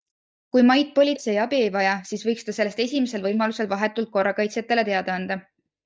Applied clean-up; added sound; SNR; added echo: neural mask model DeepFilterNet 3.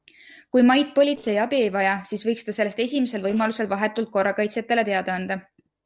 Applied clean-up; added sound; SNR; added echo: neural separator model SepFormer DNS4.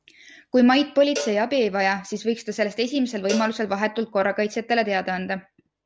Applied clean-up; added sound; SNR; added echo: none; Cowbell; 15 dB; none.